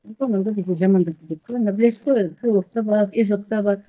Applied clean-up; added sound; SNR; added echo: neural mask model DeepFilterNet 3.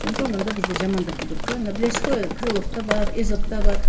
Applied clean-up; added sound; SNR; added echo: none; Drip; -5 dB; reverberation time 1.1 s.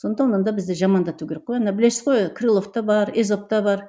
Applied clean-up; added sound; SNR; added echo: none; none; none; none.